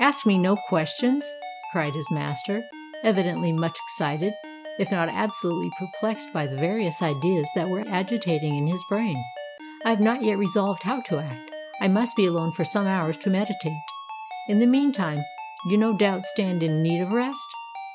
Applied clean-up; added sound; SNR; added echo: none; Ringtone; 12 dB; none.